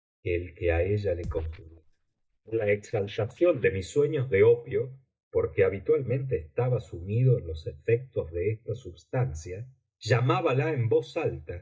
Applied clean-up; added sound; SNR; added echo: neural mask model DeepFilterNet 3.